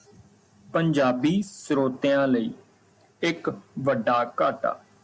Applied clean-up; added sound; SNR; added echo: none; none; none; none.